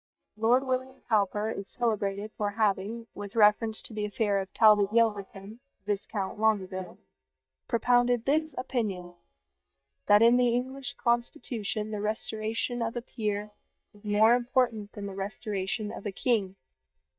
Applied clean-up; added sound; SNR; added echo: neural mask model DeepFilterNet 3.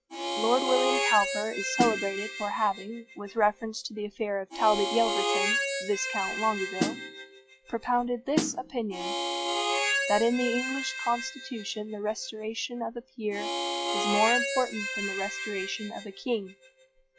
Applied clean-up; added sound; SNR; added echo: classical method log-MMSE.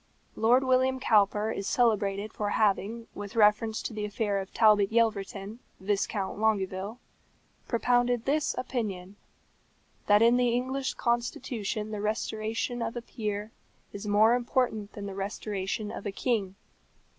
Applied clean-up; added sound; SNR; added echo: none; none; none; none.